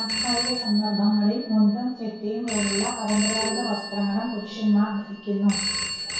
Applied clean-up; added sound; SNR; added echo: none; Telephone; 5 dB; reverberation time 0.6 s.